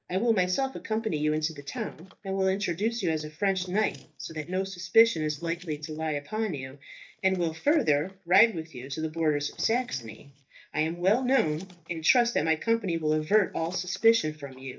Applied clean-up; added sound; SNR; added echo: neural mask model DeepFilterNet 3.